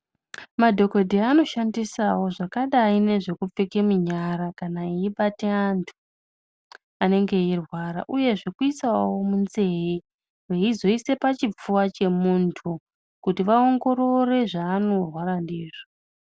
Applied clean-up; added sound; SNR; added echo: none; none; none; none.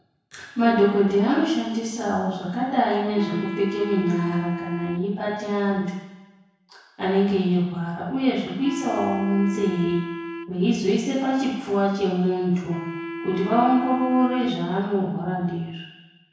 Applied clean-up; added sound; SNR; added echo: none; Wind instrument, woodwind instrument; 11 dB; reverberation time 1.0 s.